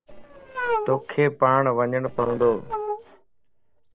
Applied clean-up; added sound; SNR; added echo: neural separator model SepFormer DNS4.